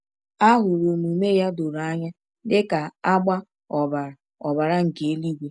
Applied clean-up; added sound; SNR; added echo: none; none; none; none.